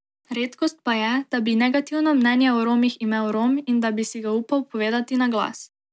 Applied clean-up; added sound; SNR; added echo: none; none; none; none.